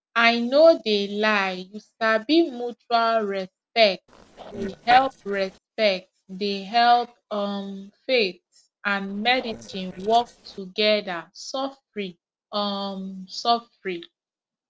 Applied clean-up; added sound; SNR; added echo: neural separator model SepFormer DNS4.